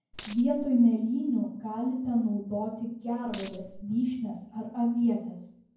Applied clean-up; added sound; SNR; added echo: none; Coin (dropping); 10 dB; reverberation time 0.9 s.